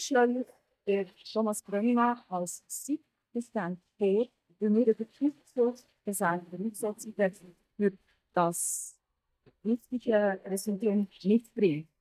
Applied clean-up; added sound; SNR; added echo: neural mask model DeepFilterNet 3.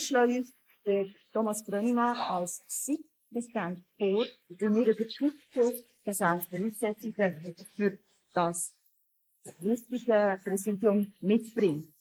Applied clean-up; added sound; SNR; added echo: neural mask model Resemble Enhance denoiser.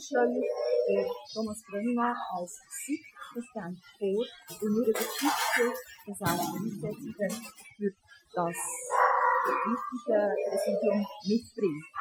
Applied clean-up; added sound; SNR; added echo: classical method Wiener filter.